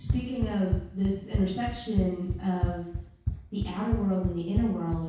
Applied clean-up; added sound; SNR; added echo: none; Run; 3 dB; reverberation time 0.6 s.